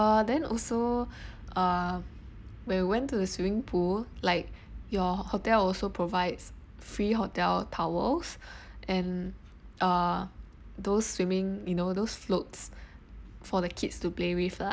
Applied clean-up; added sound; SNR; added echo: none; none; none; none.